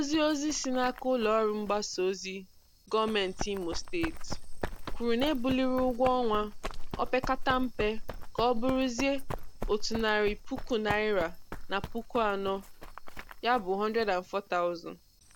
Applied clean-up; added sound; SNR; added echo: none; Run; 6 dB; none.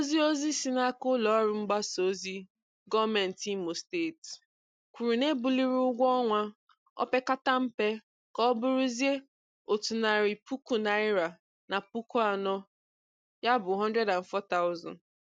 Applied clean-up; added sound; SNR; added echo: none; none; none; none.